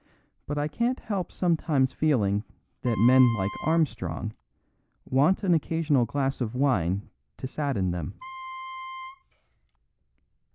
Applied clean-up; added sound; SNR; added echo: none; Wind instrument, woodwind instrument; 13 dB; none.